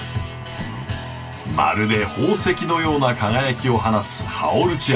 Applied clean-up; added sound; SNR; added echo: none; Wind instrument, woodwind instrument; 18 dB; reverberation time 0.1 s.